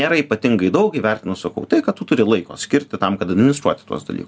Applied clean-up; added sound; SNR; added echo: none; none; none; none.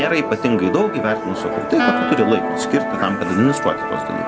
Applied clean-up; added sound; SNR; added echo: none; Musical instrument + Wind instrument, woodwind instrument; 3 dB; none.